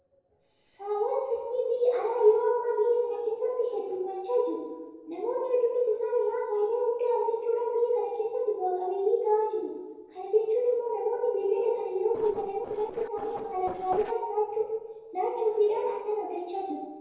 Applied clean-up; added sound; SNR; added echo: neural separator model SepFormer DNS4.